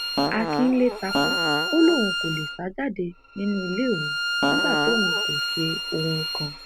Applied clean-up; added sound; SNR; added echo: none; Fart + Bowed string instrument; 0 dB; none.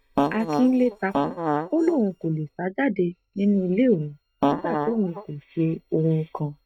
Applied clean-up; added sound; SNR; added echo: neural mask model DeepFilterNet 3.